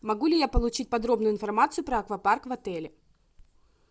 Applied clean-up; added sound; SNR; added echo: none; none; none; none.